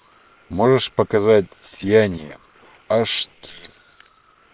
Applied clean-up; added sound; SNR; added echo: neural separator model SepFormer WHAM!.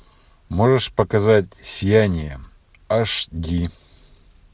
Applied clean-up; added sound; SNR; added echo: none; none; none; none.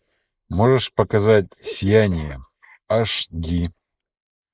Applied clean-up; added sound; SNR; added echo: neural mask model Resemble Enhance denoiser.